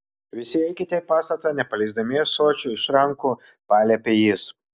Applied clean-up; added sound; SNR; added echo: none; none; none; none.